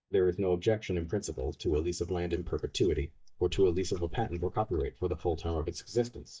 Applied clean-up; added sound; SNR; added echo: neural mask model DeepFilterNet 3.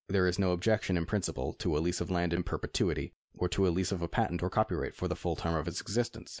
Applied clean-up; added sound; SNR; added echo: none; none; none; none.